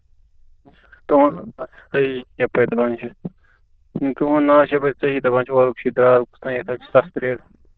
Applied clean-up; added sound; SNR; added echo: neural diffusion model UNIVERSE++.